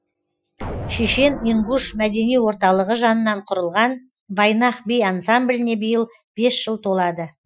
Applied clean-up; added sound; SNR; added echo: classical method Wiener filter.